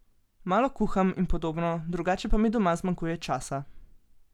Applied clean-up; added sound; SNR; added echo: none; none; none; none.